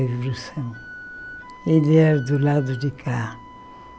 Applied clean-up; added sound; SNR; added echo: none; Wind instrument, woodwind instrument; 19 dB; none.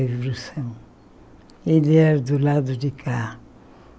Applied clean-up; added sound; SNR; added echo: none; none; none; none.